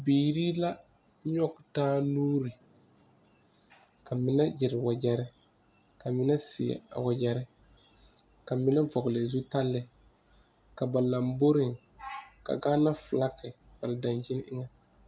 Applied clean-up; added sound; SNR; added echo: none; none; none; none.